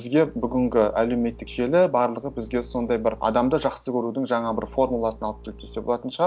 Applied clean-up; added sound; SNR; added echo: none; Bowed string instrument; 20 dB; none.